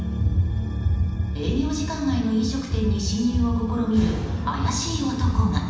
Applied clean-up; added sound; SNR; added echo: none; none; none; reverberation time 1.1 s.